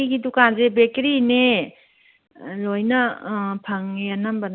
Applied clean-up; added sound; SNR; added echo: none; none; none; none.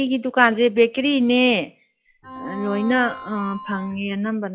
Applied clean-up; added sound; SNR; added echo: classical method log-MMSE.